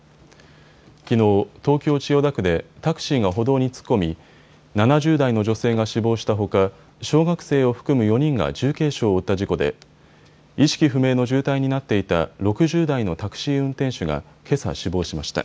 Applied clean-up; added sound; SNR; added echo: none; none; none; none.